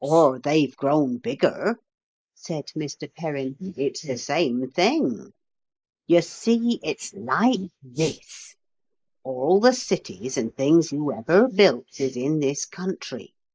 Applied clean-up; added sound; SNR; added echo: neural mask model Resemble Enhance denoiser.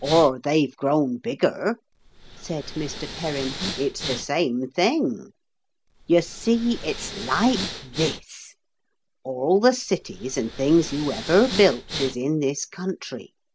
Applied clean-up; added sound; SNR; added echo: none; Respiratory sounds; 12 dB; none.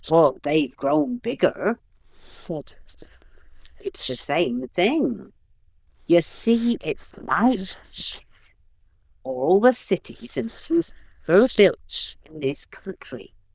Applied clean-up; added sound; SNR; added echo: neural diffusion model UNIVERSE++.